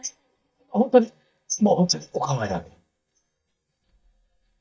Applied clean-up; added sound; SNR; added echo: neural mask model DeepFilterNet 3.